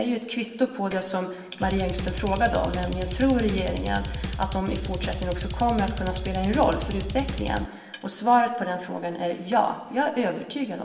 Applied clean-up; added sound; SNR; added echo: none; Drum kit; 4 dB; reverberation time 1.1 s.